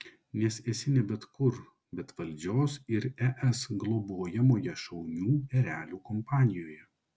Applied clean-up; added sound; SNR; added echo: none; none; none; none.